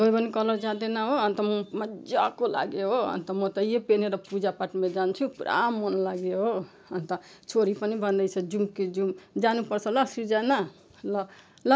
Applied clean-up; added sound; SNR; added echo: none; none; none; none.